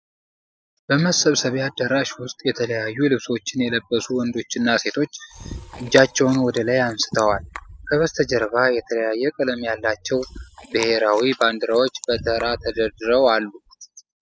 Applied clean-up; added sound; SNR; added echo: classical method spectral subtraction.